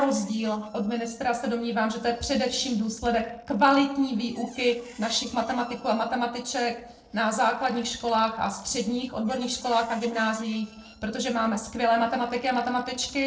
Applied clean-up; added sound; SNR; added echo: neural separator model SepFormer DNS4.